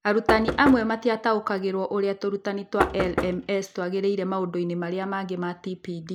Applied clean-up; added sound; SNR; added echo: none; Knock; 5 dB; none.